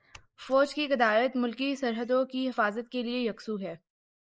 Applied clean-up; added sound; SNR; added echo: neural mask model Resemble Enhance denoiser.